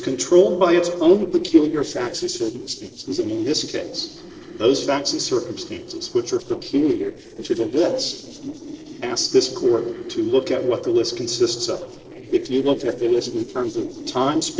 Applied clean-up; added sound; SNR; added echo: neural separator model SepFormer DNS4.